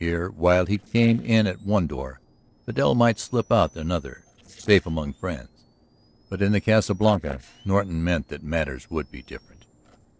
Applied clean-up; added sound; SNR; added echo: neural separator model SepFormer DNS4.